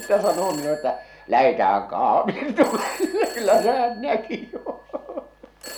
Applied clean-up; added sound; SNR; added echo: none; Telephone; 18 dB; none.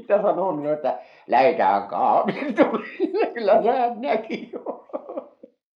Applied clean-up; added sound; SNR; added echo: neural mask model Resemble Enhance denoiser.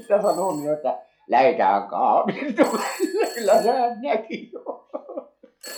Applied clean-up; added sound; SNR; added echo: classical method log-MMSE.